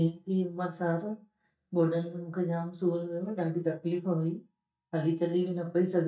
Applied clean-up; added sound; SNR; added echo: neural mask model DeepFilterNet 3.